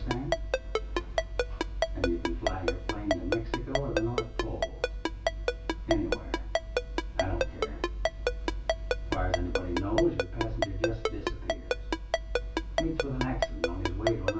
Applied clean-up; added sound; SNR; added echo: none; Ringtone; 0 dB; reverberation time 0.3 s.